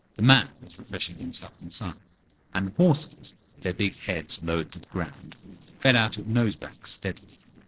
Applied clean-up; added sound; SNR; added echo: neural separator model SepFormer DNS4.